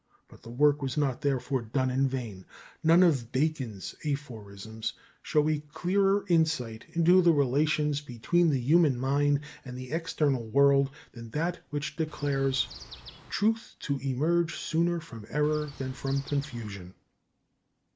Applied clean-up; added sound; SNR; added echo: none; Chirp, tweet; 18 dB; none.